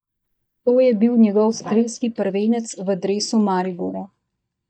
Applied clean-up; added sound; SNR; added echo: neural mask model DeepFilterNet 3.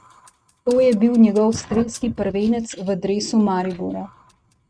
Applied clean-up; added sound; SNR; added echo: neural mask model RNNoise.